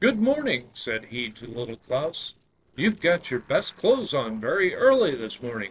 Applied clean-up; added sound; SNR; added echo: neural separator model SepFormer DNS4.